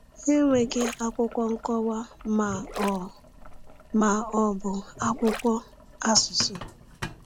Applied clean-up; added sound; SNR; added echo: none; Gurgling + Boiling; 13 dB; none.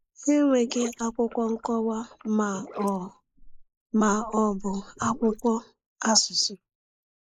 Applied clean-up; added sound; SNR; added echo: neural mask model Resemble Enhance denoiser.